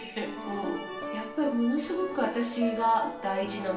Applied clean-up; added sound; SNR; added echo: none; none; none; reverberation time 2.4 s.